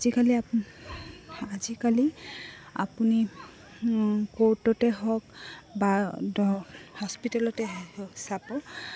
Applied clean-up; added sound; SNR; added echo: none; none; none; none.